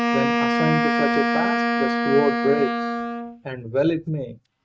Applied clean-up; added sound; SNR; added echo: neural mask model RNNoise.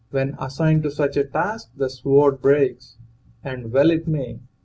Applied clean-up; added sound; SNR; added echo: none; none; none; none.